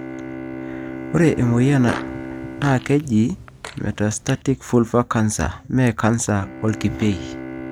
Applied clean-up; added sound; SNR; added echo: none; Fart + Bowed string instrument; 12 dB; none.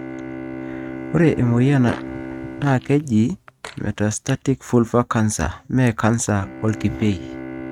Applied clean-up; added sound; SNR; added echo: neural mask model RNNoise.